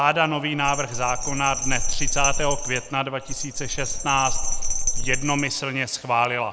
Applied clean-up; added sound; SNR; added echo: none; Bell; -1 dB; none.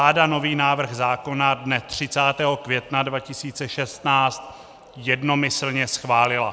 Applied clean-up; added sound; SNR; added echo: none; none; none; none.